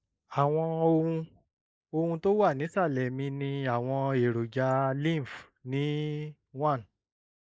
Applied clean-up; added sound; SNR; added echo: neural mask model Resemble Enhance denoiser.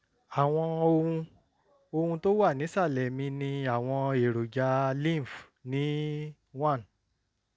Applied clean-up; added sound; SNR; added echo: none; none; none; none.